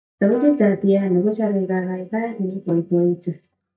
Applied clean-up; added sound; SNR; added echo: neural mask model DeepFilterNet 3.